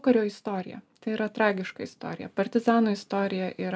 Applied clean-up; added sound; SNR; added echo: none; none; none; none.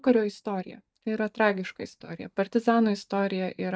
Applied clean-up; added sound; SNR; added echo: neural mask model DeepFilterNet 3.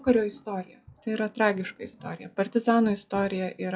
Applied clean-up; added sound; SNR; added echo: classical method log-MMSE.